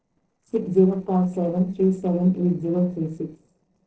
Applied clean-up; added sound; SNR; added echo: neural separator model SepFormer DNS4.